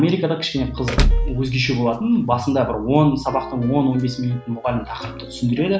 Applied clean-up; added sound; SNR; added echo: none; Door / Car; 1 dB; none.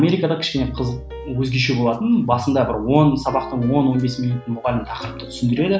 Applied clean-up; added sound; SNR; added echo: none; none; none; none.